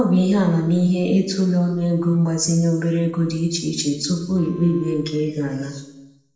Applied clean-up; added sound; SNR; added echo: neural separator model SepFormer DNS4.